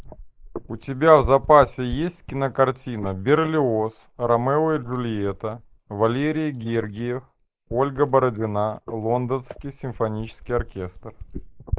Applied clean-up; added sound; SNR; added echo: neural mask model Resemble Enhance denoiser.